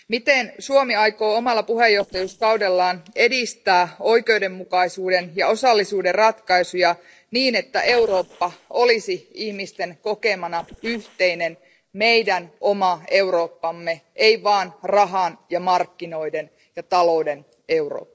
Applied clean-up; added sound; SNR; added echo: neural separator model SepFormer DNS4.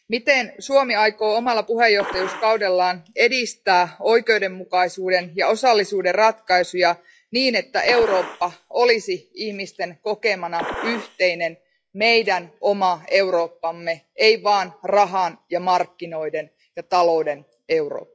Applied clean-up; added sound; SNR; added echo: classical method log-MMSE.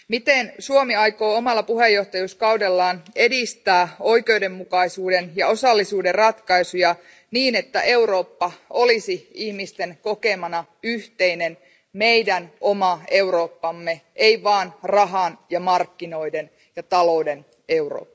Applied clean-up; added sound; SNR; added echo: none; none; none; none.